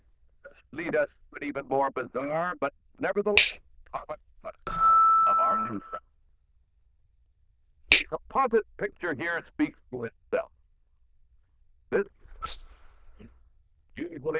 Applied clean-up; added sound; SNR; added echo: neural diffusion model UNIVERSE++.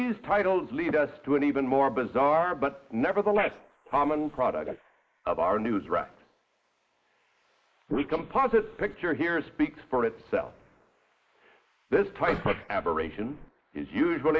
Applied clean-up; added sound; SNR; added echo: neural mask model Resemble Enhance denoiser.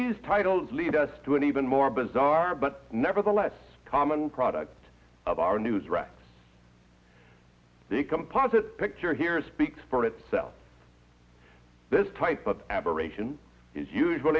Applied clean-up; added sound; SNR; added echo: none; none; none; none.